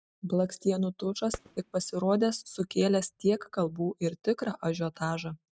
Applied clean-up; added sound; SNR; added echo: neural mask model RNNoise.